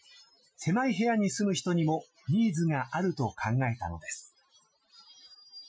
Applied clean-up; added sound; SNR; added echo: classical method Wiener filter.